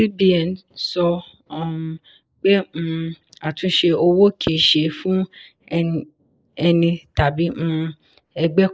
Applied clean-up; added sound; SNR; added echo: neural mask model Resemble Enhance denoiser.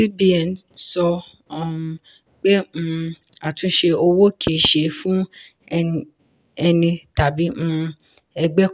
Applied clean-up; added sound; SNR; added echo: none; Knock / Wood; 10 dB; none.